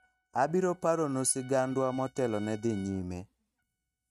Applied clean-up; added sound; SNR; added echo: neural mask model RNNoise.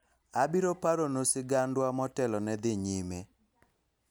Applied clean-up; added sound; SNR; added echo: none; none; none; none.